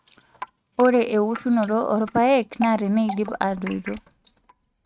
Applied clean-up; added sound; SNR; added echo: neural mask model RNNoise.